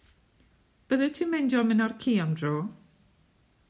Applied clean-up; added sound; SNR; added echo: none; none; none; none.